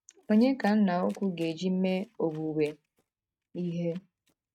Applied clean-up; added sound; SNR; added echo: neural mask model RNNoise.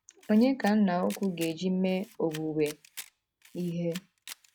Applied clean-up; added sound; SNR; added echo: none; Camera; 20 dB; none.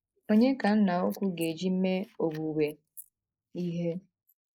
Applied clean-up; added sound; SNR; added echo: neural mask model Resemble Enhance denoiser.